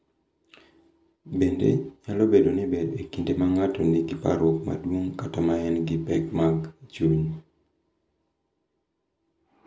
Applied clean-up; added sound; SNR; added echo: none; none; none; none.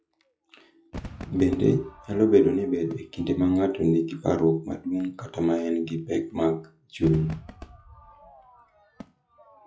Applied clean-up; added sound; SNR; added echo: classical method log-MMSE.